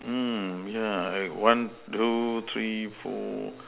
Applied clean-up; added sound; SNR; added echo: none; none; none; none.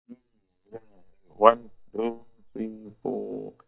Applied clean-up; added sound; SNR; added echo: neural mask model DeepFilterNet 3.